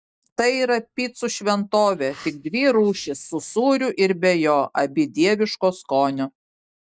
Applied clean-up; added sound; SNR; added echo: neural mask model DeepFilterNet 3.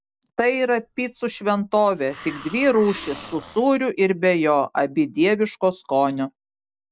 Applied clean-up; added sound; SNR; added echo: none; Hiss; 18 dB; none.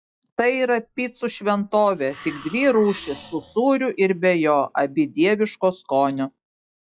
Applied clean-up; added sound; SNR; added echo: classical method log-MMSE.